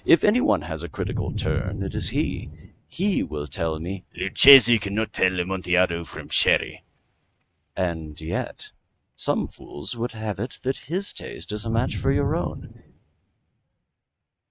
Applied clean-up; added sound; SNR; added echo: neural mask model RNNoise.